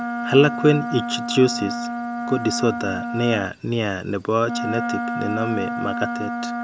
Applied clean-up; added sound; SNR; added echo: none; Wind instrument, woodwind instrument; 5 dB; none.